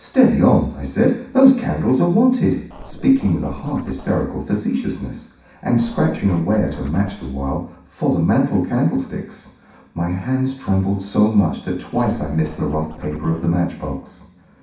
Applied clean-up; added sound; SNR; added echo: none; Scratching (performance technique); 18 dB; reverberation time 0.6 s.